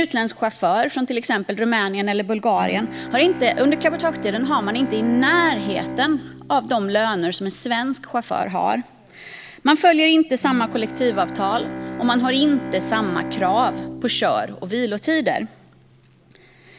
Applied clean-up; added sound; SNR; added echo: none; Bowed string instrument; 12 dB; none.